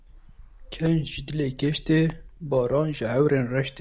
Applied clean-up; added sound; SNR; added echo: none; Bird; 20 dB; none.